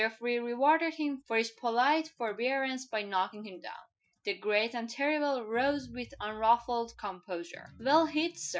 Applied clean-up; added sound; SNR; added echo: classical method Wiener filter.